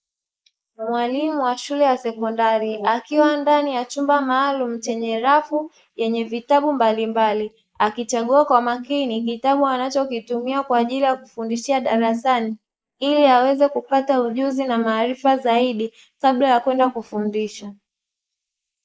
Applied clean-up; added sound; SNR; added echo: neural mask model Resemble Enhance denoiser.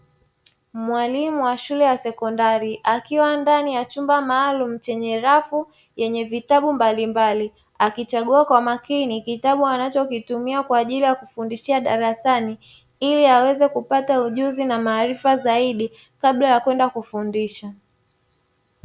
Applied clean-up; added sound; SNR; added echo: none; none; none; none.